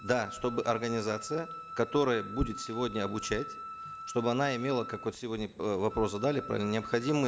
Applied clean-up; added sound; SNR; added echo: none; Wind instrument, woodwind instrument; 12 dB; none.